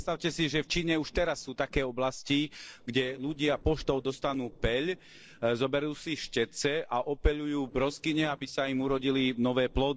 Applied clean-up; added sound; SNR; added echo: neural separator model SepFormer DNS4.